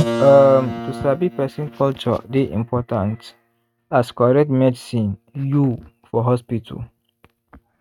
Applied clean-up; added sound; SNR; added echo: neural mask model RNNoise.